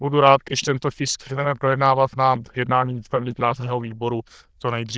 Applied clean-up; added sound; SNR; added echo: neural diffusion model UNIVERSE++.